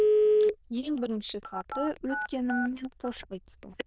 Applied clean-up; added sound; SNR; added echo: neural diffusion model UNIVERSE++.